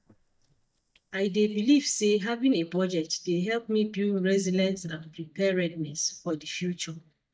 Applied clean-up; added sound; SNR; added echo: neural mask model DeepFilterNet 3.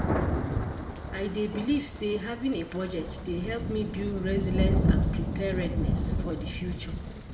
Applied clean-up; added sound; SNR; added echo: none; Thunder; -3 dB; reverberation time 0.6 s.